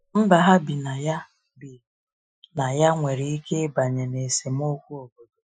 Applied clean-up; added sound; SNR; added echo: classical method Wiener filter.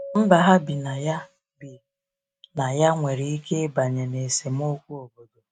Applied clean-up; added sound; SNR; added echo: neural mask model RNNoise.